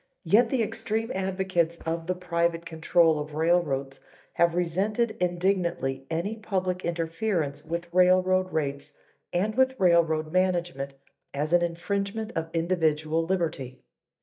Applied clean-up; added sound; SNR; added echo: neural mask model DeepFilterNet 3.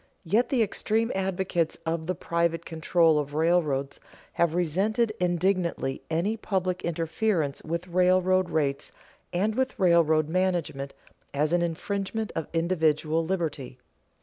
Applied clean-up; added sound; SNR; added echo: none; none; none; none.